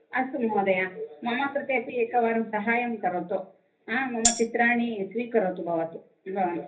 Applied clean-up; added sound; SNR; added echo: none; Tambourine; -3 dB; reverberation time 0.3 s.